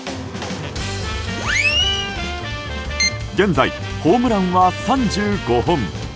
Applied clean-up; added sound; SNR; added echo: none; none; none; none.